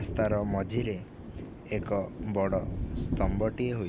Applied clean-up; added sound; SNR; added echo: none; Thunder; 4 dB; none.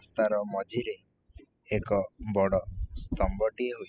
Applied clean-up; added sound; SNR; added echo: classical method spectral subtraction.